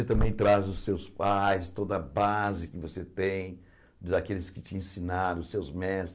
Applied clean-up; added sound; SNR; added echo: none; none; none; none.